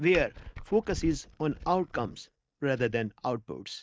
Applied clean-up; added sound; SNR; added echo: neural mask model DeepFilterNet 3.